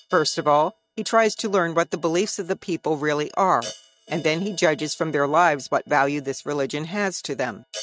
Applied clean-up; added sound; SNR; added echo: neural mask model RNNoise.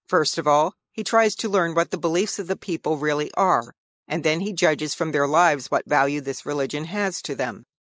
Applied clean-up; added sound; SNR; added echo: neural mask model Resemble Enhance denoiser.